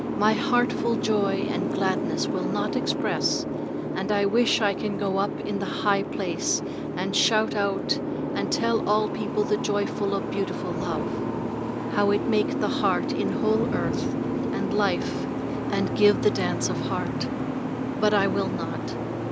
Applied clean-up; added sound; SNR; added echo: none; Boat, Water vehicle; 1 dB; none.